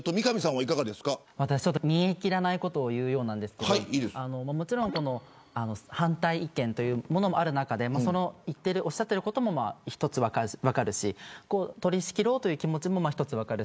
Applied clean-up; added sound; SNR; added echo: none; none; none; none.